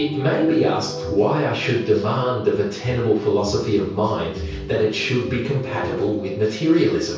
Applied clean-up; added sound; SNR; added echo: none; none; none; reverberation time 0.6 s.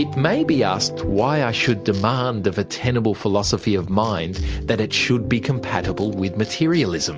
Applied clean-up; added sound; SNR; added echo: none; none; none; none.